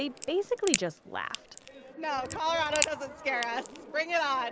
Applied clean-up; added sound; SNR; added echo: none; Crack; 6 dB; none.